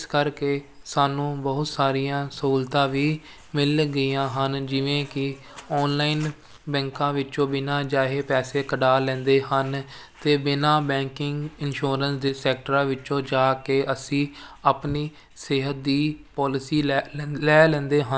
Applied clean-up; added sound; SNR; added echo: none; none; none; none.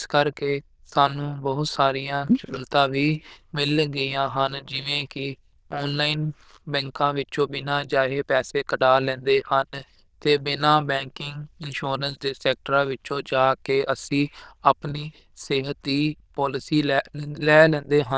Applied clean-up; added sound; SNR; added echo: neural diffusion model UNIVERSE++.